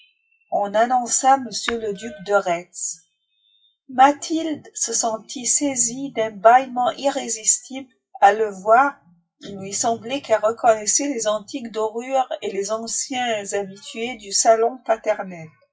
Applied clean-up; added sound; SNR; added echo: classical method WPE with log-MMSE.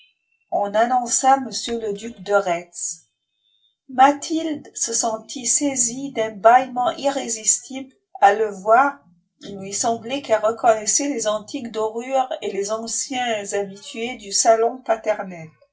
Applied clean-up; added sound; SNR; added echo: neural separator model SepFormer DNS4.